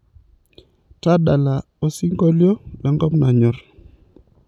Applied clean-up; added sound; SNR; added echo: none; none; none; none.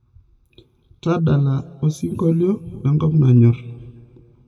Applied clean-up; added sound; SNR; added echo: none; none; none; reverberation time 2.0 s.